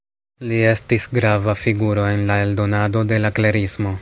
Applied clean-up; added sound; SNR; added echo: none; none; none; none.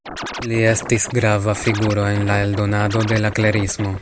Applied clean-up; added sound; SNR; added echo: none; Scratching (performance technique); 12 dB; none.